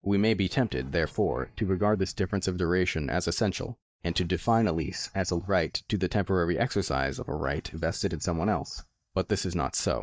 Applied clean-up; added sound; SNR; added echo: neural mask model DeepFilterNet 3.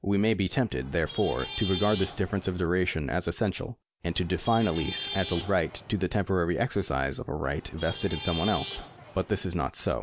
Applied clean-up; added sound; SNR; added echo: none; Traffic noise, roadway noise / Vehicle horn, car horn, honking; 10 dB; none.